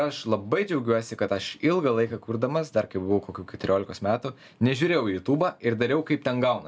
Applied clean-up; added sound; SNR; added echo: none; none; none; none.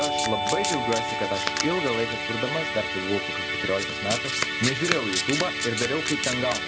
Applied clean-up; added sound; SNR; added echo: none; Domestic sounds, home sounds + Musical instrument; -1 dB; none.